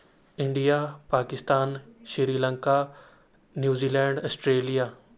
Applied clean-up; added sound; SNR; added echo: none; none; none; none.